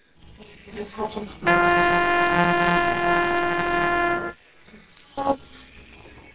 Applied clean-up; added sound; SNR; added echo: neural separator model SepFormer WHAMR!.